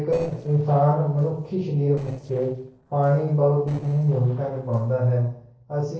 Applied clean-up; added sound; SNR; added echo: neural separator model SepFormer DNS4.